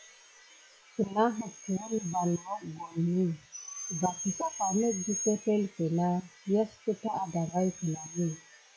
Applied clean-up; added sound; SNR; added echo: classical method log-MMSE.